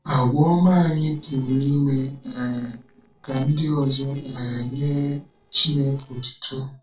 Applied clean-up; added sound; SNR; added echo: neural separator model SepFormer DNS4.